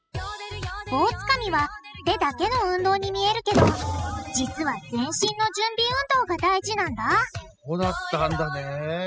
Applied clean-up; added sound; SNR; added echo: classical method spectral subtraction.